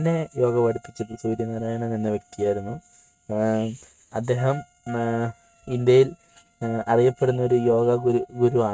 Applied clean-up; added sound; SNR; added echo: neural mask model RNNoise.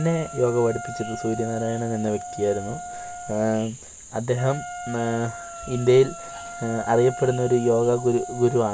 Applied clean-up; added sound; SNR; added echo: none; Wind instrument, woodwind instrument; 12 dB; none.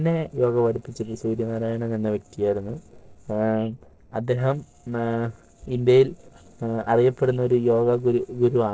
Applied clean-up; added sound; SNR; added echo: neural separator model SepFormer DNS4.